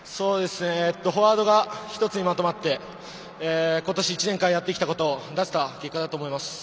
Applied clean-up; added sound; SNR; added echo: none; none; none; none.